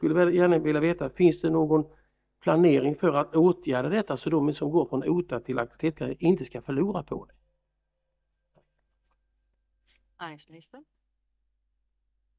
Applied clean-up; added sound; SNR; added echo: neural mask model DeepFilterNet 3.